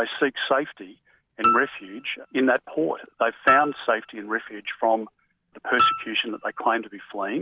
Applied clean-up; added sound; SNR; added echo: none; Piano; 2 dB; none.